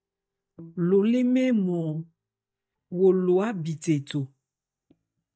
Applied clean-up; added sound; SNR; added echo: neural mask model DeepFilterNet 3.